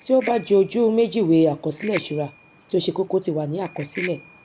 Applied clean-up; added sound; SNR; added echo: none; Bicycle bell; 5 dB; none.